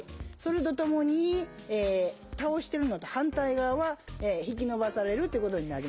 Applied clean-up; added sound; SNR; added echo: none; none; none; none.